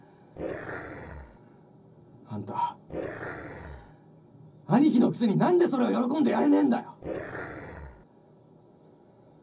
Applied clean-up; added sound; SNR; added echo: none; Growling; 9 dB; reverberation time 0.4 s.